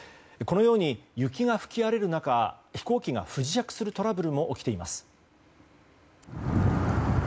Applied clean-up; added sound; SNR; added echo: none; none; none; none.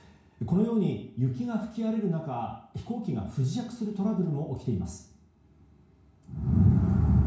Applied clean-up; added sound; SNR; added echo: none; none; none; reverberation time 0.6 s.